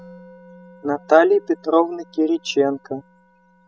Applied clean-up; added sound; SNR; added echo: classical method spectral subtraction.